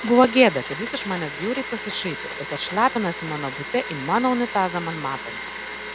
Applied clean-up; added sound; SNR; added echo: none; Domestic sounds, home sounds; 9 dB; none.